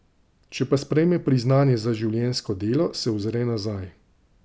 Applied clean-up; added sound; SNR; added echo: none; none; none; none.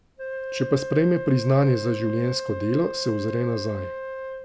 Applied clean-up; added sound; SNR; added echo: none; Wind instrument, woodwind instrument; 8 dB; none.